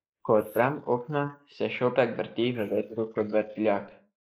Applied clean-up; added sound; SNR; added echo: neural mask model Resemble Enhance denoiser.